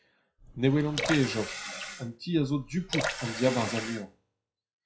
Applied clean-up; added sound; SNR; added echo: classical method WPE with log-MMSE.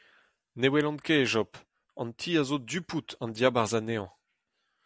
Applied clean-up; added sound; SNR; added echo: none; none; none; none.